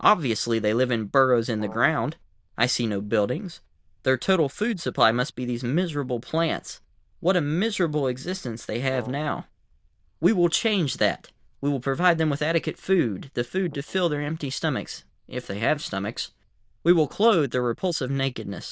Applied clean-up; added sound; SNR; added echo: neural diffusion model UNIVERSE++.